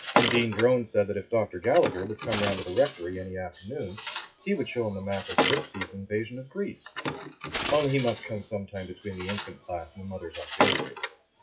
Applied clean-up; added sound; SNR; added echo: classical method WPE with log-MMSE.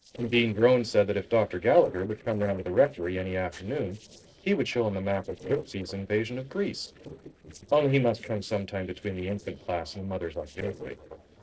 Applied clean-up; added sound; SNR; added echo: neural separator model SepFormer DNS4.